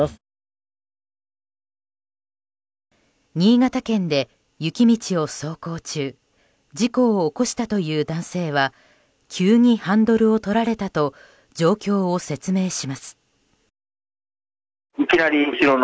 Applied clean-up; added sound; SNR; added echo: none; none; none; none.